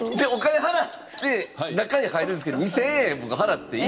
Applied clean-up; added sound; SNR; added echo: none; none; none; none.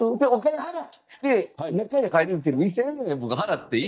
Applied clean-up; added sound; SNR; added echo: neural mask model DeepFilterNet 3.